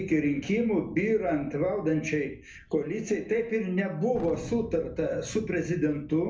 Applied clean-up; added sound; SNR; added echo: none; Thunder; 17 dB; reverberation time 0.3 s.